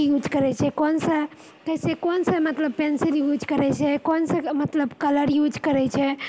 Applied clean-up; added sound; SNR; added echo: none; none; none; none.